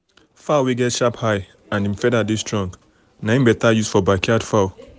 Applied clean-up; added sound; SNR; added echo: none; none; none; none.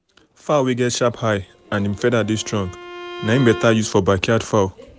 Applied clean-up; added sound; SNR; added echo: none; Bowed string instrument; 15 dB; none.